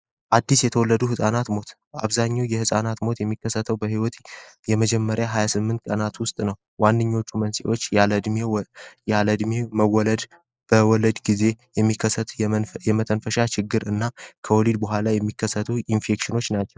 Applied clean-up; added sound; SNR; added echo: neural mask model Resemble Enhance denoiser.